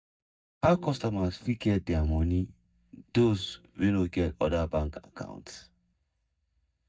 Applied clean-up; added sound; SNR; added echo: neural mask model DeepFilterNet 3.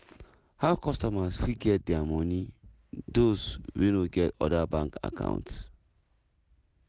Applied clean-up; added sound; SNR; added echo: none; none; none; none.